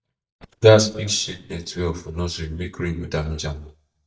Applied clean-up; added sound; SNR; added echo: neural mask model DeepFilterNet 3.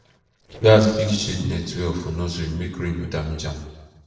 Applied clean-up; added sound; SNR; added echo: neural separator model SepFormer DNS4.